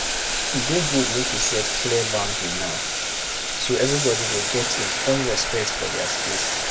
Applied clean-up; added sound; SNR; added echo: none; Boiling; -2 dB; reverberation time 1.1 s.